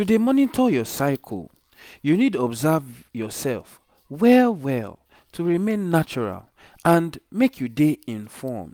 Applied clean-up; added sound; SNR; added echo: none; none; none; none.